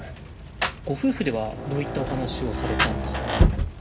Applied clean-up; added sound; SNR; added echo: none; Rain; -4 dB; reverberation time 2.0 s.